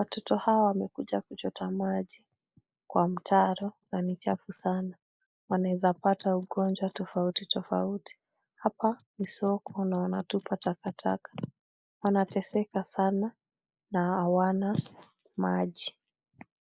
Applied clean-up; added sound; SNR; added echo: neural mask model Resemble Enhance denoiser.